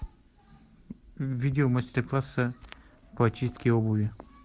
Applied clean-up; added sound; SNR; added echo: none; none; none; none.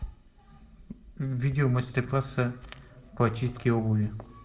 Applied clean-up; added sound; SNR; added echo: none; none; none; reverberation time 0.9 s.